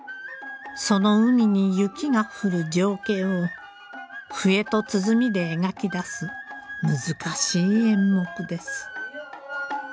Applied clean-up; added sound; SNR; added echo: none; none; none; none.